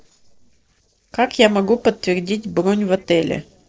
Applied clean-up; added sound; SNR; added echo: neural separator model SepFormer DNS4.